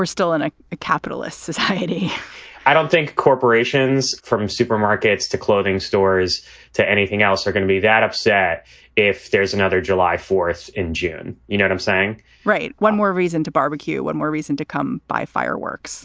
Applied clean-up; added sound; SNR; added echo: none; none; none; none.